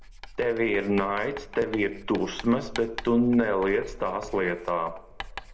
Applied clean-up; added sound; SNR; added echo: none; Writing; 15 dB; reverberation time 1.1 s.